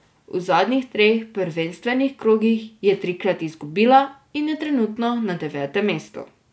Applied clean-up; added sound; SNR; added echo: none; none; none; none.